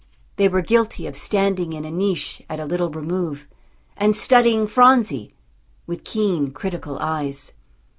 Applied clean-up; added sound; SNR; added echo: none; none; none; none.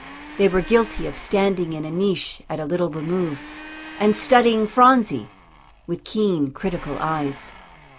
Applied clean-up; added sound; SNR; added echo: none; Domestic sounds, home sounds; 19 dB; none.